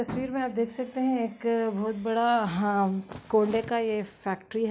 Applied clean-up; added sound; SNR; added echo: none; none; none; none.